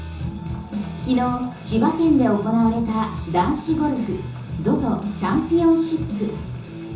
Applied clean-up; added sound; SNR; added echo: none; none; none; reverberation time 0.6 s.